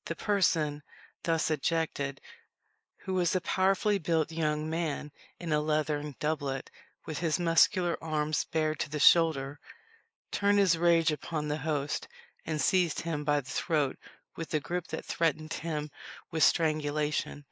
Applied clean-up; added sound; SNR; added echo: neural mask model Resemble Enhance denoiser.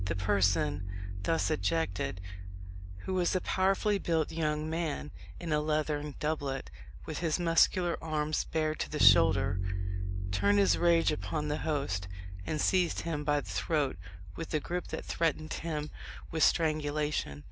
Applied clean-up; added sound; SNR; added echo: none; Bass guitar; 5 dB; none.